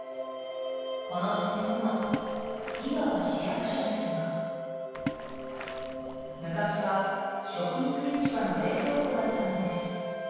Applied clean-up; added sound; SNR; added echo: none; Splash, splatter; 10 dB; reverberation time 2.2 s.